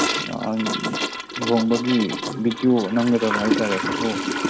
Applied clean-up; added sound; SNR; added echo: none; Toilet flush / Gurgling; 3 dB; reverberation time 0.9 s.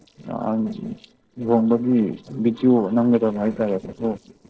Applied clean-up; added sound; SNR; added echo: neural separator model SepFormer DNS4.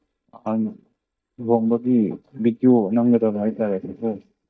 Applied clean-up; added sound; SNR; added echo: neural mask model DeepFilterNet 3.